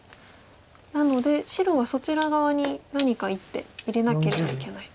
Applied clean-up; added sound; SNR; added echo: none; none; none; none.